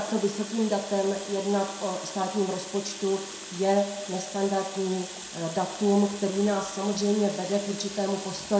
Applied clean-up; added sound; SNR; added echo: none; Water tap, faucet; 12 dB; reverberation time 0.6 s.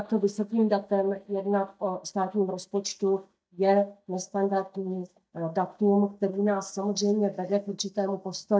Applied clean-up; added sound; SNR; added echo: neural mask model DeepFilterNet 3.